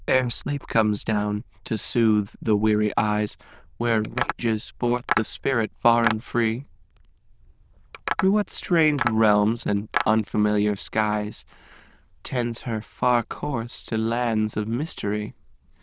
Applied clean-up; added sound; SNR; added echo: neural diffusion model UNIVERSE++.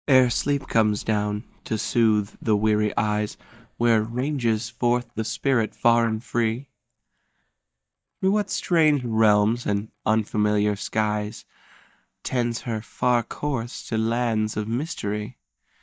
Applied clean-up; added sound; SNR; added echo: neural mask model DeepFilterNet 3.